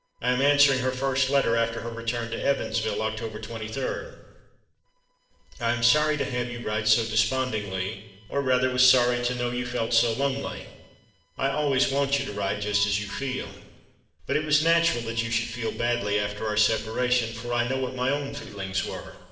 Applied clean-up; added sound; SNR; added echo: neural separator model SepFormer DNS4.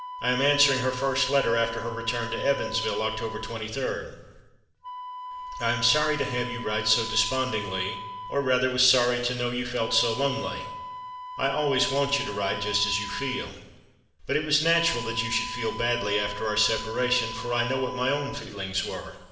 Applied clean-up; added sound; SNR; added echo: none; Wind instrument, woodwind instrument; 11 dB; reverberation time 1.1 s.